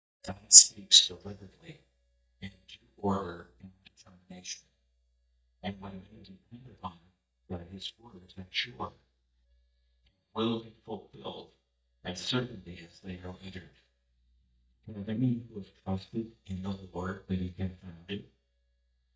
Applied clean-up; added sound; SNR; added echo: neural mask model DeepFilterNet 3.